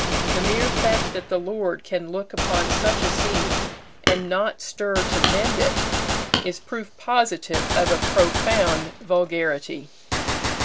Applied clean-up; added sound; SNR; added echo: none; Gunshot, gunfire + Hammer; 0 dB; none.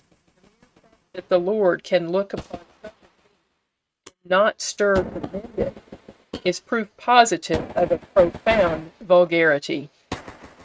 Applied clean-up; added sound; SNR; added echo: neural mask model RNNoise.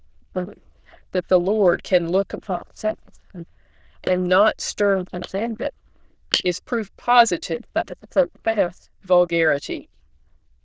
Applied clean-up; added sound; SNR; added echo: neural diffusion model UNIVERSE++.